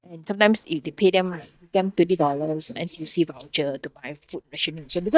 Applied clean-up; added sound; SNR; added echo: neural mask model DeepFilterNet 3.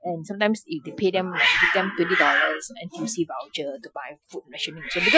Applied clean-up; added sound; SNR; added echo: classical method Wiener filter.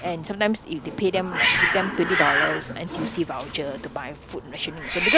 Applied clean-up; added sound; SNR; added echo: none; Hiss; 0 dB; none.